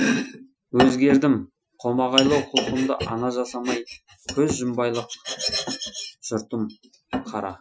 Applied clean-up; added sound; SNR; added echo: classical method Wiener filter.